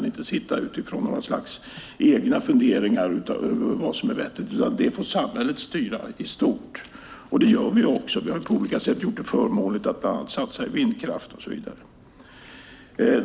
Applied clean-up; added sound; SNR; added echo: none; none; none; none.